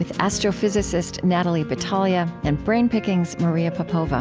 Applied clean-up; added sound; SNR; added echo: none; none; none; none.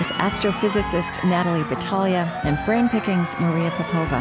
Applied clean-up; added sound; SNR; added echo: none; Crowd; 8 dB; none.